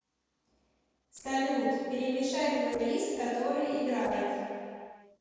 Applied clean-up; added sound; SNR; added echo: neural separator model SepFormer DNS4.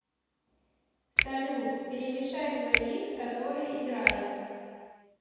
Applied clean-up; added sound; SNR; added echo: none; Finger snapping; -1 dB; reverberation time 2.1 s.